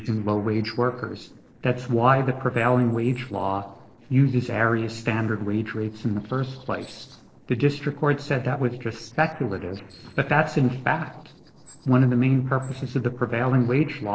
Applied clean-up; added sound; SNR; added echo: neural separator model SepFormer DNS4.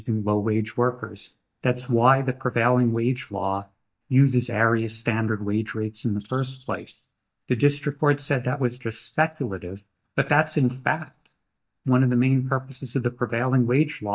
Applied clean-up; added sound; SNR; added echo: neural mask model DeepFilterNet 3.